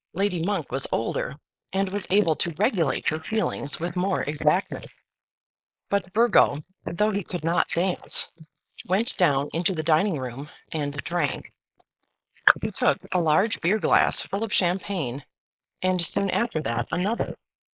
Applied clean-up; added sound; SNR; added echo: neural mask model Resemble Enhance denoiser.